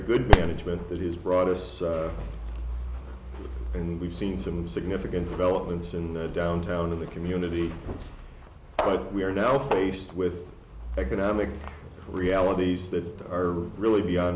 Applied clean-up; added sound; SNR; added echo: none; Fireworks; -3 dB; none.